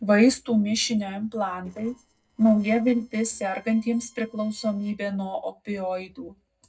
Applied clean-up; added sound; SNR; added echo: neural separator model SepFormer DNS4.